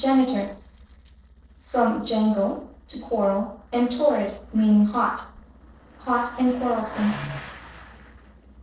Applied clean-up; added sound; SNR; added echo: neural separator model SepFormer DNS4.